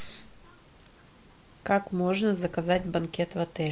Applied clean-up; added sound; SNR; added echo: none; none; none; none.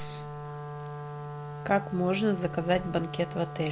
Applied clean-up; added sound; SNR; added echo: none; Wind instrument, woodwind instrument; 8 dB; none.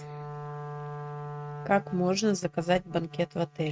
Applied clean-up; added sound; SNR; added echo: neural mask model RNNoise.